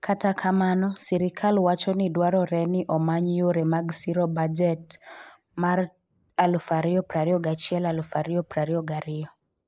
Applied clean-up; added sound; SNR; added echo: neural mask model Resemble Enhance denoiser.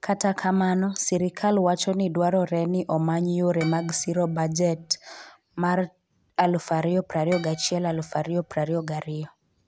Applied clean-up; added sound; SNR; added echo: none; Harp; 19 dB; none.